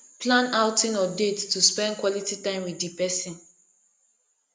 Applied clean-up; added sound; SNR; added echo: none; none; none; none.